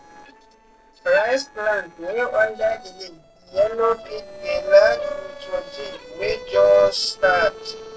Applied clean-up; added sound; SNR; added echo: neural separator model SepFormer DNS4.